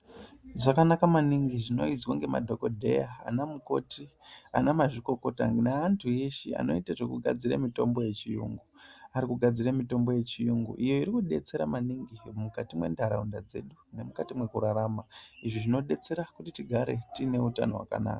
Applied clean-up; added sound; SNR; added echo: none; none; none; none.